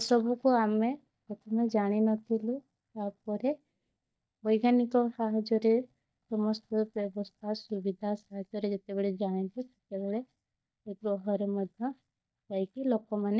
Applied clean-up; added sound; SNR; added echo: neural mask model DeepFilterNet 3.